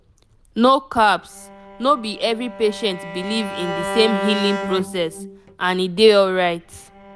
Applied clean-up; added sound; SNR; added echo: none; Bowed string instrument; 11 dB; none.